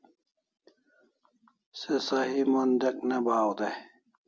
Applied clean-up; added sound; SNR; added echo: none; none; none; none.